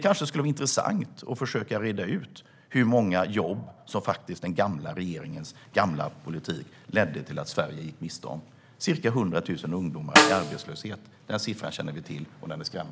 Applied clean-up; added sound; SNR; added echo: none; Snare drum; -3 dB; none.